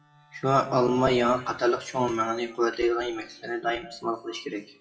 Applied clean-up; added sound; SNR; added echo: classical method WPE with log-MMSE.